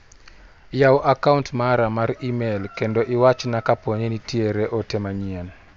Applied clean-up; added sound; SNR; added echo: none; none; none; none.